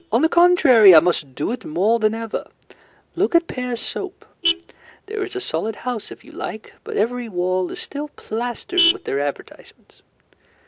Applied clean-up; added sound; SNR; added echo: none; Vehicle horn, car horn, honking; 11 dB; none.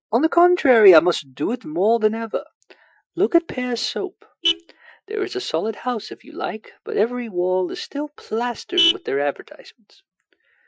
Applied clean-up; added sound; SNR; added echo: classical method Wiener filter.